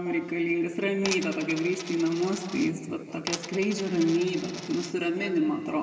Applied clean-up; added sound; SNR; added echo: none; Coin (dropping); 12 dB; reverberation time 1.8 s.